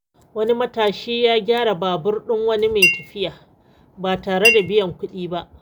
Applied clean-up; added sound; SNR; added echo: none; Chink, clink; 1 dB; none.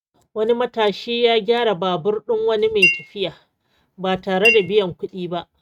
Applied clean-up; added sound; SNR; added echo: neural mask model RNNoise.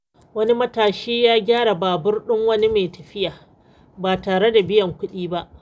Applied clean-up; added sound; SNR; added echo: none; none; none; none.